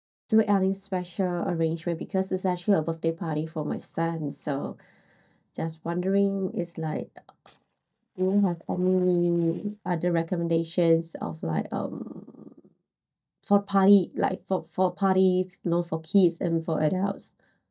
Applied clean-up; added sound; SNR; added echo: neural mask model DeepFilterNet 3.